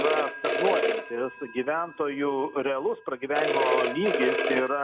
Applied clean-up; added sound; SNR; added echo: none; Telephone; -1 dB; none.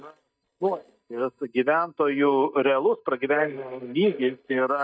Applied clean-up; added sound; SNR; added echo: neural mask model DeepFilterNet 3.